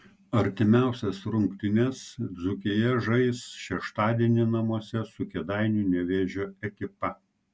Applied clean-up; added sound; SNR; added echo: none; none; none; none.